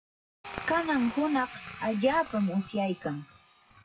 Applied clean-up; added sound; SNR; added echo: classical method WPE with log-MMSE.